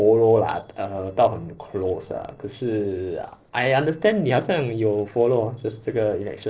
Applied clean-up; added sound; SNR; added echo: neural separator model SepFormer DNS4.